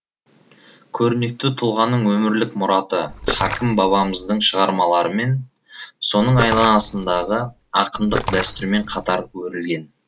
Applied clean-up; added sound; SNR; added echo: none; Splash, splatter; 10 dB; none.